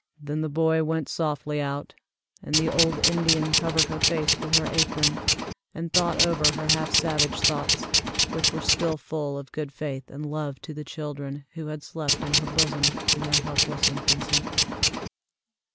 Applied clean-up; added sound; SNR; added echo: none; Tools; -5 dB; none.